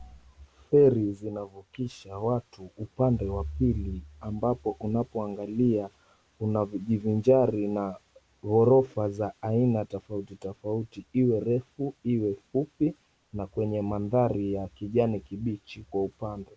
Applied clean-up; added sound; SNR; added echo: none; none; none; none.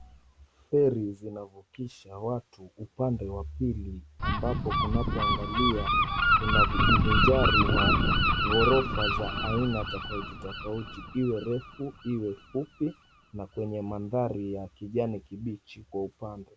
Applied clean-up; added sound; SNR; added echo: none; Gull, seagull; -2 dB; none.